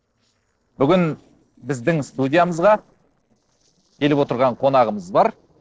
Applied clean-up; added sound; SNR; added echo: neural separator model SepFormer DNS4.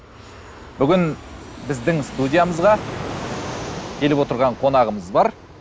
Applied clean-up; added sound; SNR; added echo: none; Fixed-wing aircraft, airplane; 12 dB; none.